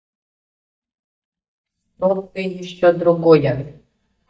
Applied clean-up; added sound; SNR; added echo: neural mask model DeepFilterNet 3.